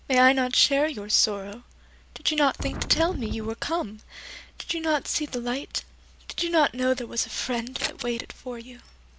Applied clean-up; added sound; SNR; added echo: none; Wind + Scissors; 6 dB; none.